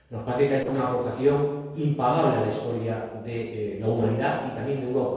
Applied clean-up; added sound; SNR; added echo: neural separator model SepFormer DNS4.